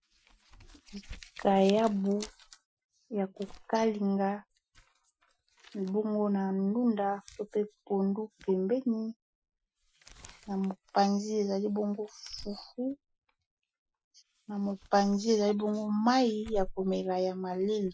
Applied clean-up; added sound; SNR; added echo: classical method Wiener filter.